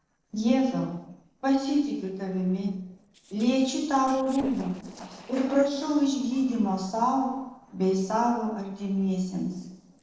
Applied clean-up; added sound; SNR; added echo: neural separator model SepFormer DNS4.